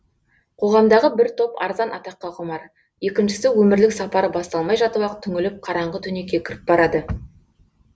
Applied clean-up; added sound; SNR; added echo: none; none; none; none.